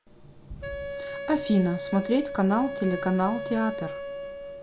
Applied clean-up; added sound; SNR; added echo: none; Wind instrument, woodwind instrument; 8 dB; none.